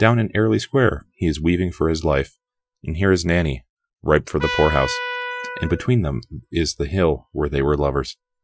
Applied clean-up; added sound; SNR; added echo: classical method Wiener filter.